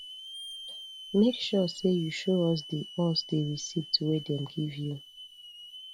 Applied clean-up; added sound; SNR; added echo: none; Hiss / Alarm; 15 dB; none.